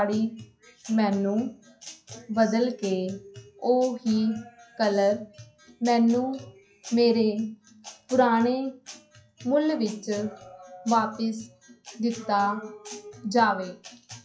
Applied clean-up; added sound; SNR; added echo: classical method WPE with log-MMSE.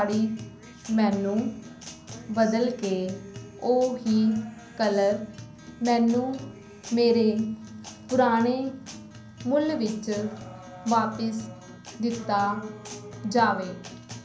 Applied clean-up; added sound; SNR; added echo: none; Acoustic guitar; 16 dB; reverberation time 0.6 s.